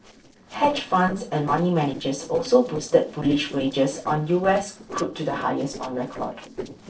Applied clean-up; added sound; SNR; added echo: neural separator model SepFormer DNS4.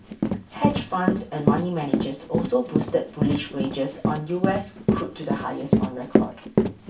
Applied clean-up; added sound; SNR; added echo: none; Run; -3 dB; reverberation time 0.2 s.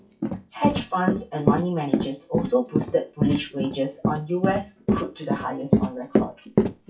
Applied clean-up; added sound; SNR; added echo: classical method WPE with log-MMSE.